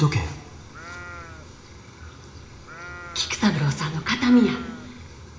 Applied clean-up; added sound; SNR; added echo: none; Livestock, farm animals, working animals; 17 dB; reverberation time 0.8 s.